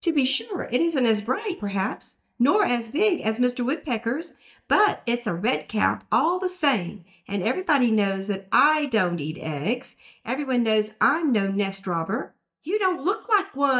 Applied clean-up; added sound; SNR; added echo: neural mask model DeepFilterNet 3.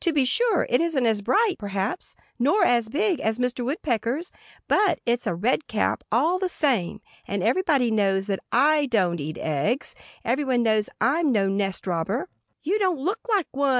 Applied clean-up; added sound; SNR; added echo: none; none; none; none.